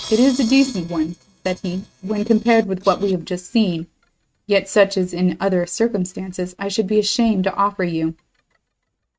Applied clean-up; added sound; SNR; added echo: neural mask model RNNoise.